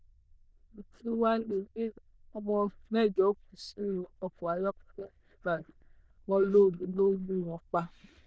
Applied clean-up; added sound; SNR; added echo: neural diffusion model UNIVERSE++.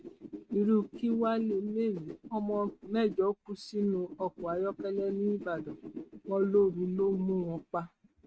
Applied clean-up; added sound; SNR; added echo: neural mask model RNNoise.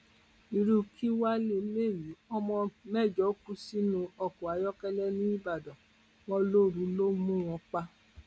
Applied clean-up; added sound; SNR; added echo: none; none; none; none.